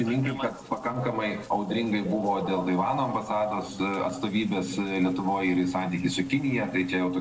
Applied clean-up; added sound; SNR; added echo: neural separator model SepFormer DNS4.